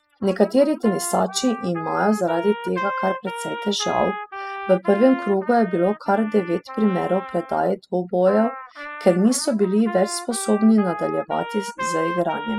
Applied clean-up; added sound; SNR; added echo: classical method spectral subtraction.